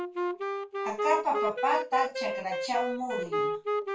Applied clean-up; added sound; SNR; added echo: none; Wind instrument, woodwind instrument; 0 dB; reverberation time 0.2 s.